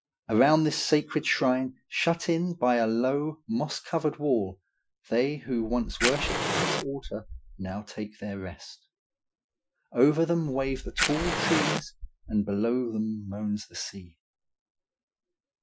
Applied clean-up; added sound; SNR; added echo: classical method Wiener filter.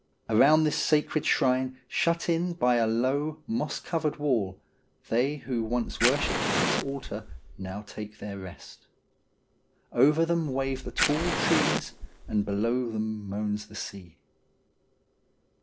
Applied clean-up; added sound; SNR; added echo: none; Fire; 2 dB; none.